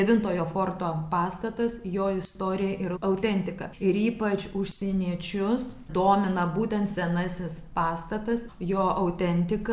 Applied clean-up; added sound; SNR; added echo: none; none; none; none.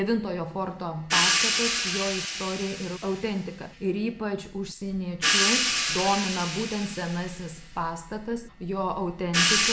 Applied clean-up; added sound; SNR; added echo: none; Crash cymbal / Hi-hat; -1 dB; none.